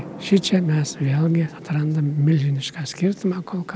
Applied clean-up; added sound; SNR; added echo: none; none; none; none.